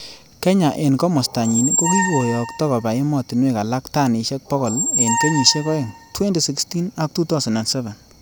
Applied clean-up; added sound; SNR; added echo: none; Squeak; 6 dB; none.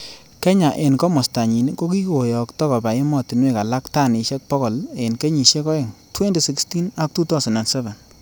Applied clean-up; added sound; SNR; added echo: none; none; none; none.